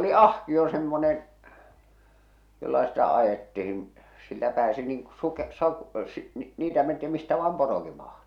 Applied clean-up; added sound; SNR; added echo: none; none; none; none.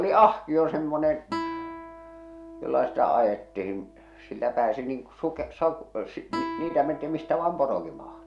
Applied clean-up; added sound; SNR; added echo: none; Guitar; 13 dB; none.